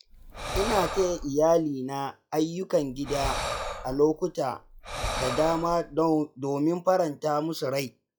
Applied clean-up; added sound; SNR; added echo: classical method log-MMSE.